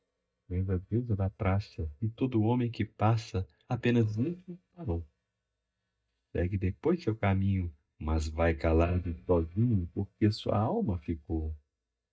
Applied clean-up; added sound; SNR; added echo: neural mask model DeepFilterNet 3.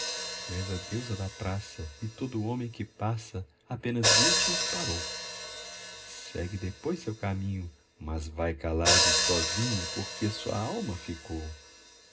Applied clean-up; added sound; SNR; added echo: none; Hi-hat; -2 dB; reverberation time 0.2 s.